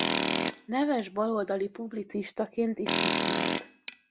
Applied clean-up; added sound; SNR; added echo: none; Tools; 0 dB; none.